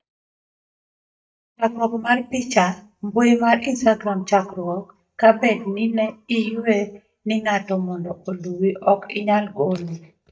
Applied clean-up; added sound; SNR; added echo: neural mask model DeepFilterNet 3.